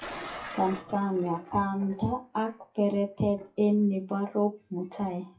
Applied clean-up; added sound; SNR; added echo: classical method WPE with log-MMSE.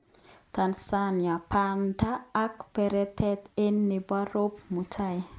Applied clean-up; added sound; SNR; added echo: none; none; none; none.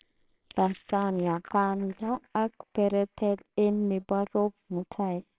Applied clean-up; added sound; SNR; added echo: neural separator model SepFormer WHAMR!.